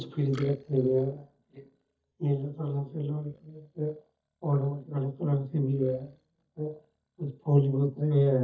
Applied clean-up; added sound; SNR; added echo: neural mask model DeepFilterNet 3.